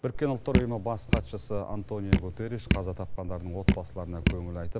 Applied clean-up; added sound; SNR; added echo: none; Drip; -3 dB; none.